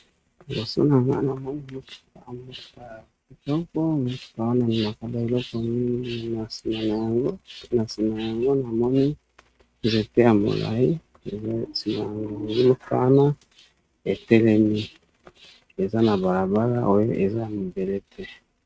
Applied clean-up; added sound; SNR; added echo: neural mask model RNNoise.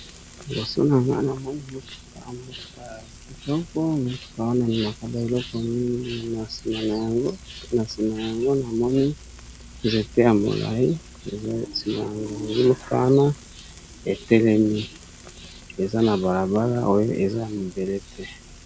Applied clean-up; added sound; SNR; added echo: none; Frying (food); 20 dB; none.